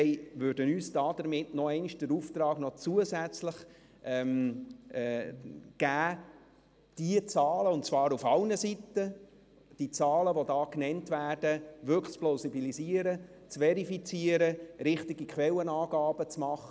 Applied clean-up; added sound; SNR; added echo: none; none; none; none.